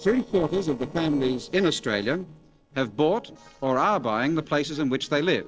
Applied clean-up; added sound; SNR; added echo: neural separator model SepFormer DNS4.